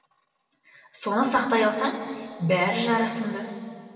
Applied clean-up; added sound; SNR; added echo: none; none; none; reverberation time 2.9 s.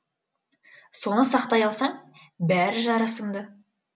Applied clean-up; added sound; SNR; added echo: none; none; none; none.